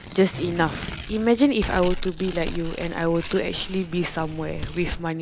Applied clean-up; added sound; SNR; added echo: none; Fire + Tearing; 8 dB; none.